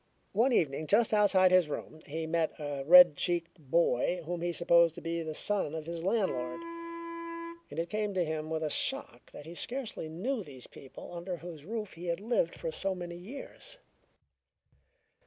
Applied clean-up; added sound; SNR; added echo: none; Wind instrument, woodwind instrument; 11 dB; none.